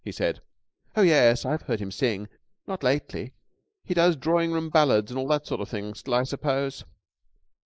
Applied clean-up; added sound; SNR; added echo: neural mask model Resemble Enhance denoiser.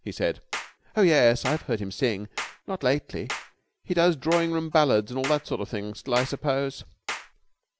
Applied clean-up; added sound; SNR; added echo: none; Clapping; 13 dB; none.